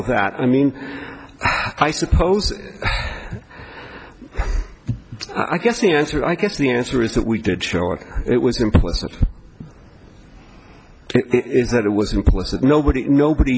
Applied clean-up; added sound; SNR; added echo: none; none; none; none.